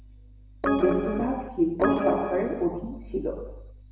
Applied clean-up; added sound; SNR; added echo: none; Organ; -2 dB; reverberation time 0.8 s.